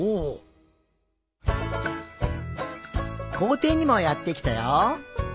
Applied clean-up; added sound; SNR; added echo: none; none; none; none.